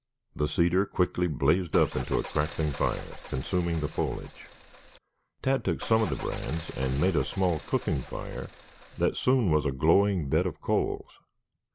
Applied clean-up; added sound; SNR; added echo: none; Car; 14 dB; none.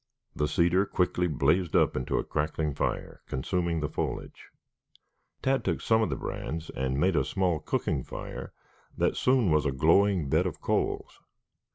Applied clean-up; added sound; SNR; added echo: none; none; none; none.